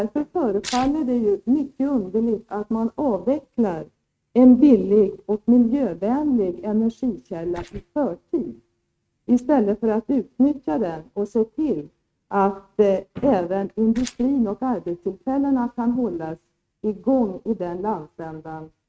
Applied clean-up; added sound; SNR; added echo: neural mask model RNNoise.